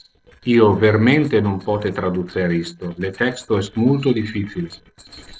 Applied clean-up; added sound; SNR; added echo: neural separator model SepFormer DNS4.